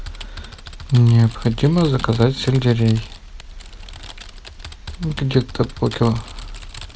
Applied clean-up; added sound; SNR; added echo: none; Typing; 18 dB; none.